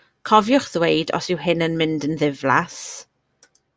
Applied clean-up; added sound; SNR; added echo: none; none; none; none.